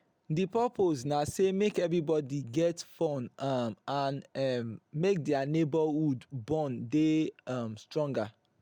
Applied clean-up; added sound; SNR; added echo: none; none; none; none.